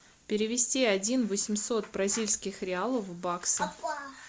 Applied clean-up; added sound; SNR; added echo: none; none; none; none.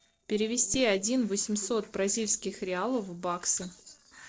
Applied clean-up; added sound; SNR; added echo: neural separator model SepFormer DNS4.